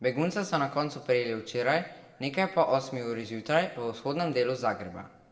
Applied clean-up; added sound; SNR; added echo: none; none; none; reverberation time 0.9 s.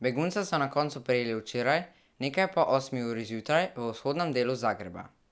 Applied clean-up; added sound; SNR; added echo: none; none; none; none.